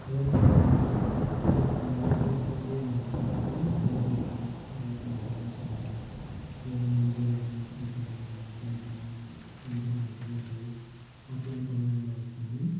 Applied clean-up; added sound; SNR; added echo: none; Thunder / Rain; -2 dB; reverberation time 1.2 s.